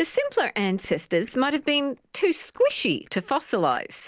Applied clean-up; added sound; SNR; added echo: neural separator model SepFormer DNS4.